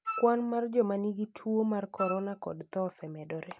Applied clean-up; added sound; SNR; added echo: none; Wind instrument, woodwind instrument; 9 dB; none.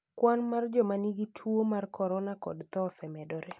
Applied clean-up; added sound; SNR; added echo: none; none; none; none.